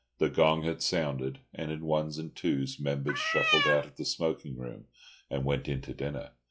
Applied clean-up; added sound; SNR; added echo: classical method log-MMSE.